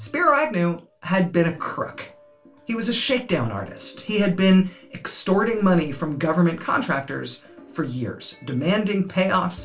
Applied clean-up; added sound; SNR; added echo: none; none; none; reverberation time 0.2 s.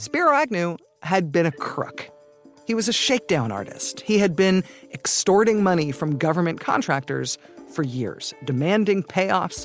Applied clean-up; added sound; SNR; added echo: none; none; none; none.